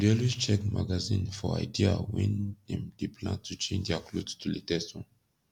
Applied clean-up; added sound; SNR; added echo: none; none; none; none.